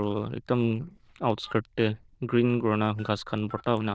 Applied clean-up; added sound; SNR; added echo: neural diffusion model UNIVERSE++.